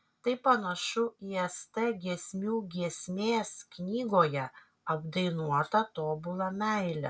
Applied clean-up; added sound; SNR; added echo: none; none; none; none.